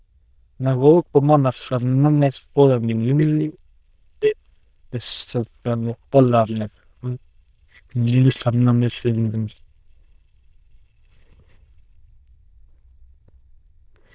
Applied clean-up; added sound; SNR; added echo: neural diffusion model UNIVERSE++.